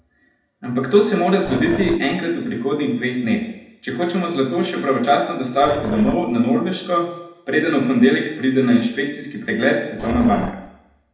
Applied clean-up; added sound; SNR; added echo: none; Growling; 11 dB; reverberation time 0.8 s.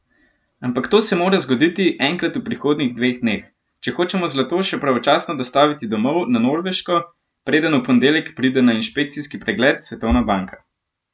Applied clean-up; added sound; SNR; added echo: none; none; none; none.